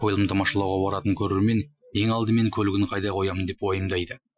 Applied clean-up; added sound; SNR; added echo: classical method Wiener filter.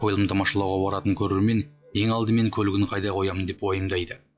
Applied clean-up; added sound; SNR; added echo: classical method log-MMSE.